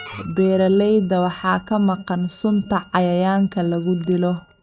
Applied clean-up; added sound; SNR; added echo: neural mask model RNNoise.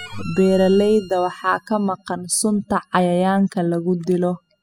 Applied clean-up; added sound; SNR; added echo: classical method spectral subtraction.